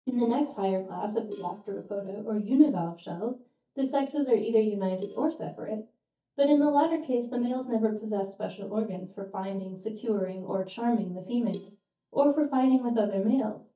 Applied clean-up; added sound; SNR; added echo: neural mask model DeepFilterNet 3.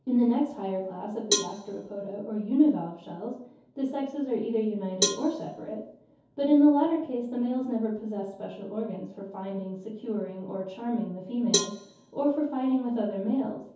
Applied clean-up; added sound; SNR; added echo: none; Cowbell; 6 dB; reverberation time 0.6 s.